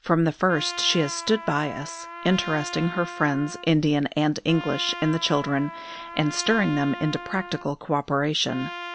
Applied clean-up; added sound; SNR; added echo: none; Trumpet; 13 dB; none.